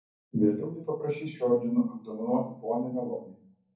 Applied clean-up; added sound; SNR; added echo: none; none; none; reverberation time 0.6 s.